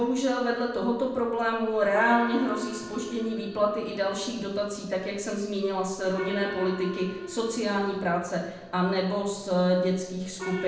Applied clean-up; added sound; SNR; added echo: none; Gong; 16 dB; reverberation time 0.8 s.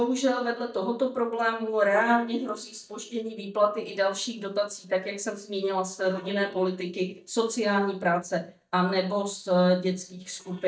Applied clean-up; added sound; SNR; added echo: neural mask model DeepFilterNet 3.